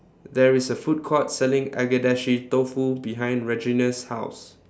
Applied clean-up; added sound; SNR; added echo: none; none; none; none.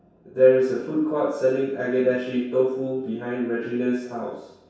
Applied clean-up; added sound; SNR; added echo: none; none; none; reverberation time 0.7 s.